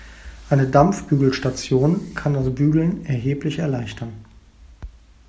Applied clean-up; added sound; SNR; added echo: none; none; none; none.